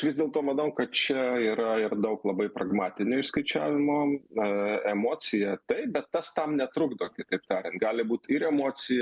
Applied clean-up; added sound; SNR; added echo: none; none; none; none.